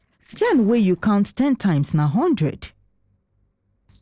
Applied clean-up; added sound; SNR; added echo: neural separator model SepFormer DNS4.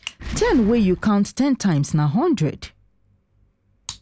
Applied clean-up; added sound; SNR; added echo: none; Boom; 16 dB; none.